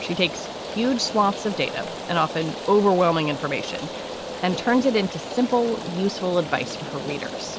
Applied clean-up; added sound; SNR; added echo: none; Rain; 9 dB; none.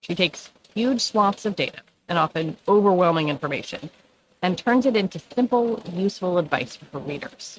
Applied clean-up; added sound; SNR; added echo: neural mask model RNNoise.